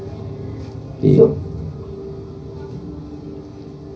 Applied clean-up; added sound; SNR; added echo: none; none; none; reverberation time 0.5 s.